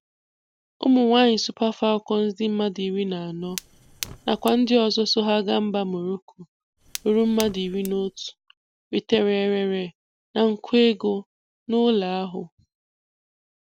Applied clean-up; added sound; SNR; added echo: none; Fire; 17 dB; none.